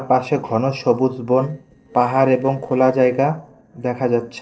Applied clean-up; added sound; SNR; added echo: neural separator model SepFormer DNS4.